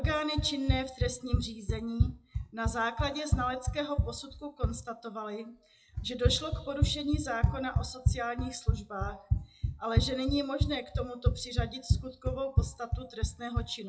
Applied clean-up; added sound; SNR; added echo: classical method WPE with log-MMSE.